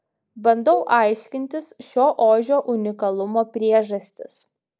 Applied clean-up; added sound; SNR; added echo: neural mask model Resemble Enhance denoiser.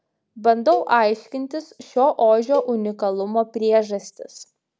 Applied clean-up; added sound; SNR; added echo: none; Cowbell; 15 dB; none.